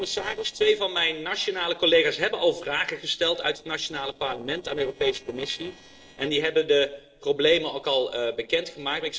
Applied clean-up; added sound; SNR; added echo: neural separator model SepFormer DNS4.